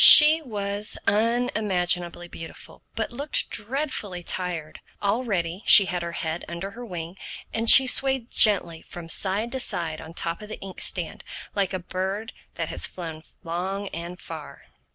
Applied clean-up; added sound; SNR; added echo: none; none; none; none.